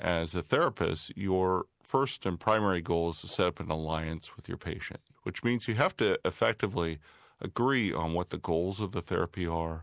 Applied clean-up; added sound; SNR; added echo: none; none; none; none.